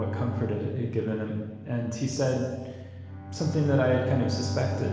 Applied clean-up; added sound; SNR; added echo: none; Bowed string instrument; 7 dB; reverberation time 1.2 s.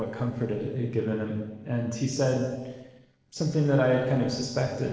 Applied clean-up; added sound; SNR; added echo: neural separator model SepFormer DNS4.